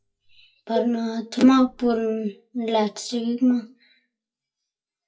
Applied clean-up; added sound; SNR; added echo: classical method WPE with log-MMSE.